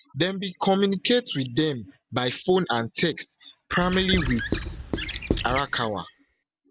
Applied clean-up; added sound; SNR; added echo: none; Squeak / Writing; 5 dB; none.